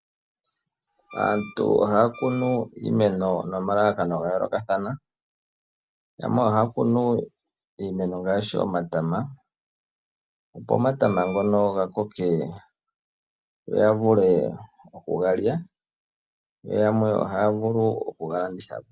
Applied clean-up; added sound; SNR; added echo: none; Wind instrument, woodwind instrument; 19 dB; none.